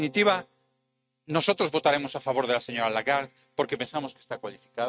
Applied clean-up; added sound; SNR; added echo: neural mask model RNNoise.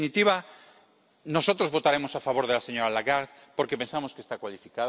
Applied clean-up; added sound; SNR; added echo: none; none; none; none.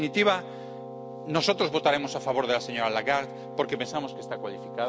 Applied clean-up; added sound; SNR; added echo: none; Keyboard (musical); 11 dB; none.